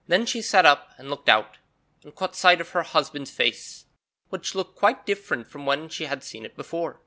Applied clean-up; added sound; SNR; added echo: none; none; none; none.